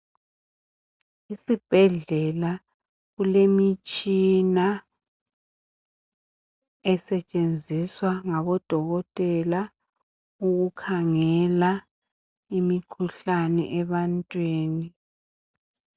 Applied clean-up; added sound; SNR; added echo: none; none; none; none.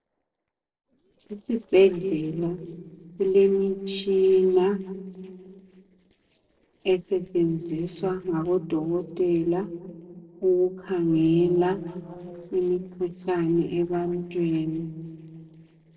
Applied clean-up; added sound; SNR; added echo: neural separator model SepFormer DNS4.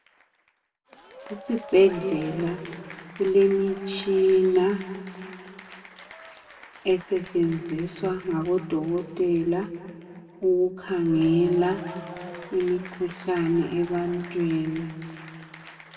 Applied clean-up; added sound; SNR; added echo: none; Applause / Cheering; 19 dB; reverberation time 2.4 s.